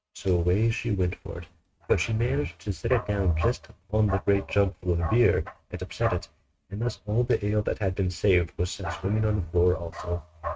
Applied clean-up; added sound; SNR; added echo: neural mask model RNNoise.